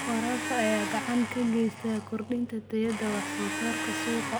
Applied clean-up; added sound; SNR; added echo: none; Domestic sounds, home sounds; 5 dB; none.